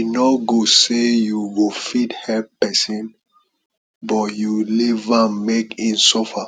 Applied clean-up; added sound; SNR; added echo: none; none; none; none.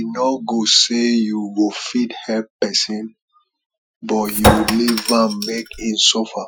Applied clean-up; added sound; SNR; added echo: classical method Wiener filter.